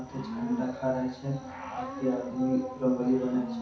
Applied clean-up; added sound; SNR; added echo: none; Cricket / Growling; 9 dB; reverberation time 0.6 s.